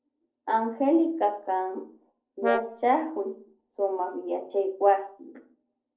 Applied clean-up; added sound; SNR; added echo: neural separator model SepFormer DNS4.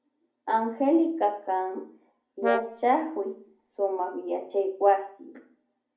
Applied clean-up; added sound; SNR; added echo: none; Brass instrument; 6 dB; reverberation time 0.6 s.